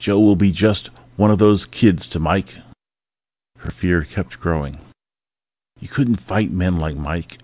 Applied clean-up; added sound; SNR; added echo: none; none; none; none.